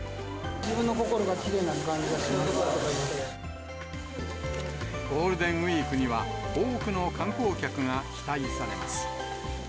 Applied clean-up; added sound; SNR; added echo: none; none; none; none.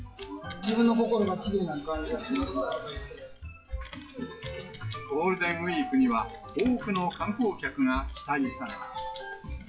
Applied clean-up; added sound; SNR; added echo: classical method WPE with log-MMSE.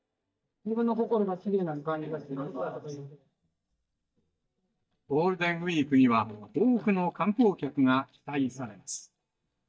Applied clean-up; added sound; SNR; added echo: neural mask model DeepFilterNet 3.